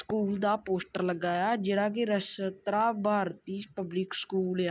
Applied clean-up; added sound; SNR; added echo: none; none; none; none.